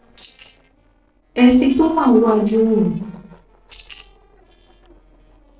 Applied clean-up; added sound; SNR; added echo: neural separator model SepFormer DNS4.